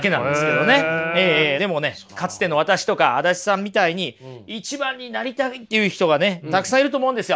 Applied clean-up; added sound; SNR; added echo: none; none; none; none.